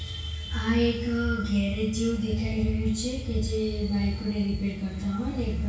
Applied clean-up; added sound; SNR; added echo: none; none; none; reverberation time 0.6 s.